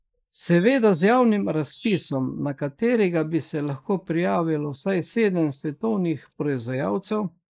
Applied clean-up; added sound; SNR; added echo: neural mask model Resemble Enhance denoiser.